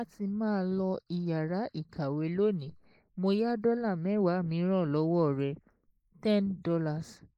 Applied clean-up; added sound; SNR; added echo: neural mask model Resemble Enhance denoiser.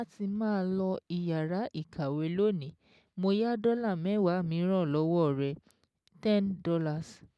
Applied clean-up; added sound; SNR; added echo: none; none; none; none.